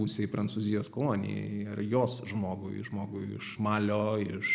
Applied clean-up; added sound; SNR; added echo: none; none; none; none.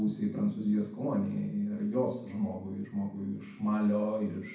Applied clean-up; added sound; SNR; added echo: none; none; none; reverberation time 0.6 s.